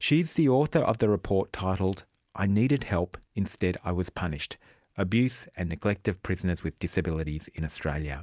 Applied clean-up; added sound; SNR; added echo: none; none; none; none.